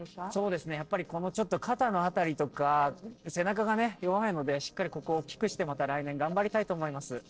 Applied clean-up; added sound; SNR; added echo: neural separator model SepFormer DNS4.